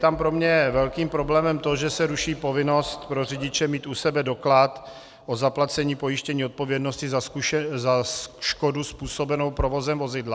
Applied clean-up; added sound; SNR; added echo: none; none; none; none.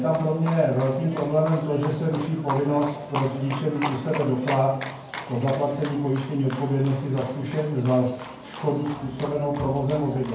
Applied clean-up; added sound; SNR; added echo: none; Livestock, farm animals, working animals; 12 dB; reverberation time 0.9 s.